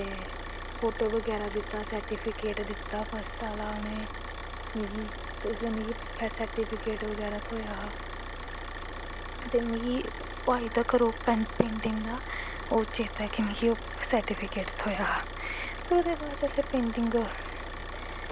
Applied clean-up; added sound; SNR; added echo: none; Idling / Car; 6 dB; none.